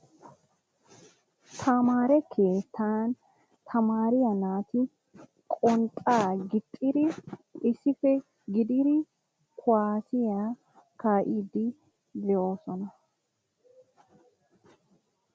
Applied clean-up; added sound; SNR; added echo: none; none; none; none.